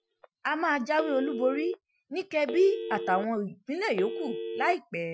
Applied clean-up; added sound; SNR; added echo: classical method Wiener filter.